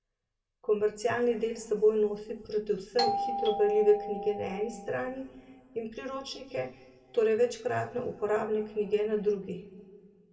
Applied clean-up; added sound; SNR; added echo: none; Doorbell; 4 dB; reverberation time 1.4 s.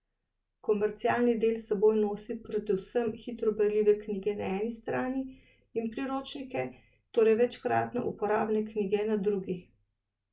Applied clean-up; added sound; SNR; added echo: none; none; none; none.